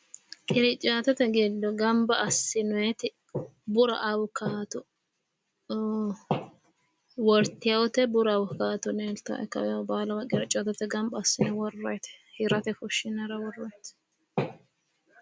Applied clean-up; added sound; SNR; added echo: none; none; none; none.